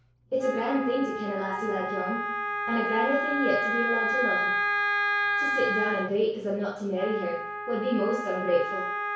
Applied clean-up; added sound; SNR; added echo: none; Wind instrument, woodwind instrument; 1 dB; reverberation time 0.6 s.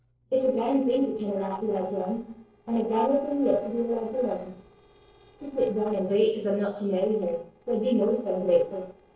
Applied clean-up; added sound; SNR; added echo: neural separator model SepFormer DNS4.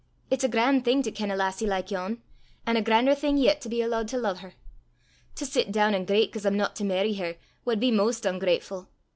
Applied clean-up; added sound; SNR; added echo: none; none; none; none.